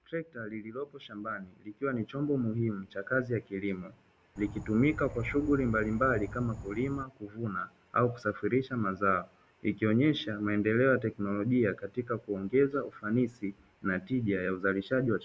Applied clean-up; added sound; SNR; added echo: none; Insect; 12 dB; none.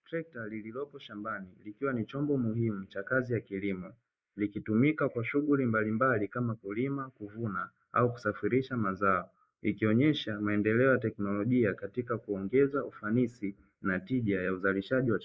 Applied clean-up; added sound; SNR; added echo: neural mask model Resemble Enhance denoiser.